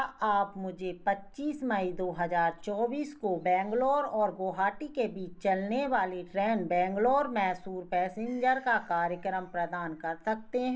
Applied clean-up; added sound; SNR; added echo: none; Gull, seagull / Fowl; 19 dB; none.